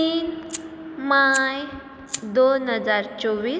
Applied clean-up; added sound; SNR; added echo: none; Fire; 18 dB; none.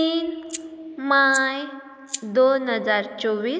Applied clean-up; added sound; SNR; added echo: neural mask model Resemble Enhance denoiser.